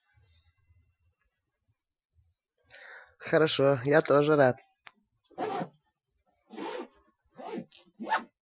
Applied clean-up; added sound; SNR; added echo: classical method Wiener filter.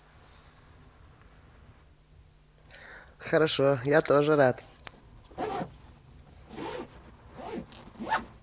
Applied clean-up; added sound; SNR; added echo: none; Zipper (clothing); 11 dB; none.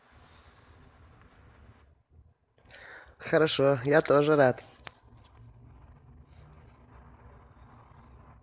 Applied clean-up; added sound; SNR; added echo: none; none; none; none.